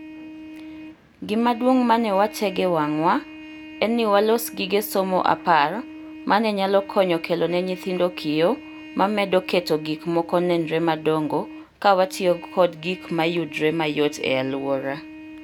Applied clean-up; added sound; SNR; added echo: none; Trumpet; 17 dB; none.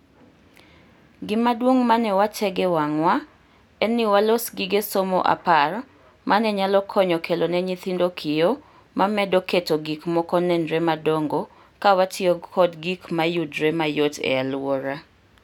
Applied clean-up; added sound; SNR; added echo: none; none; none; none.